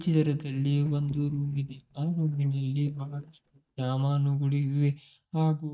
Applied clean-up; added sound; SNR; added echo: neural mask model DeepFilterNet 3.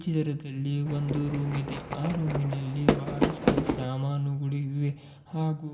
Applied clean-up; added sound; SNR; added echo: none; Fireworks; 0 dB; reverberation time 1.3 s.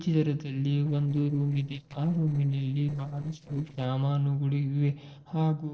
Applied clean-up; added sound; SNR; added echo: neural separator model SepFormer DNS4.